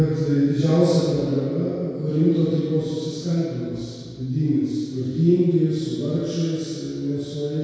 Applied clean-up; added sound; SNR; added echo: none; none; none; reverberation time 2.0 s.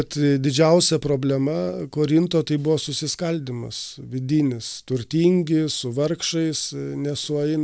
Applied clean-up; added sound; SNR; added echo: none; none; none; none.